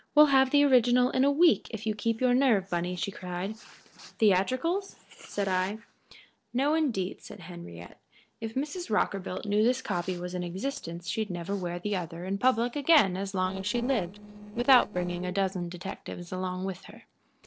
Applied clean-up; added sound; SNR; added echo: neural separator model SepFormer DNS4.